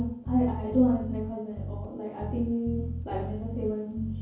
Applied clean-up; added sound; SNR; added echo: none; Bass guitar; 6 dB; reverberation time 0.7 s.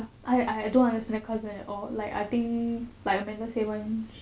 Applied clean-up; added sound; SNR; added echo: none; none; none; none.